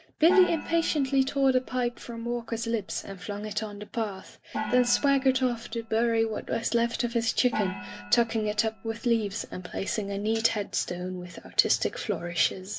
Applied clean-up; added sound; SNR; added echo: none; Gong; 13 dB; none.